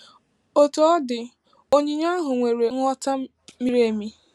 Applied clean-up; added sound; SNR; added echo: none; none; none; none.